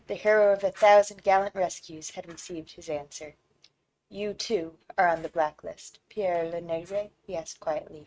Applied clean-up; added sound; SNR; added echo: neural mask model RNNoise.